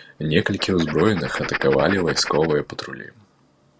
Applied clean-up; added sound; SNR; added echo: none; Writing; 10 dB; none.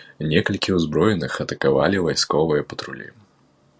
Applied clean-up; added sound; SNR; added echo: none; none; none; none.